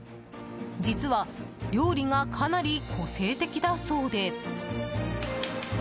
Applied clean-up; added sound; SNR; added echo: none; Bowed string instrument; 13 dB; none.